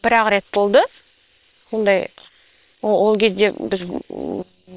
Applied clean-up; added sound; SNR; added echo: neural separator model SepFormer WHAM!.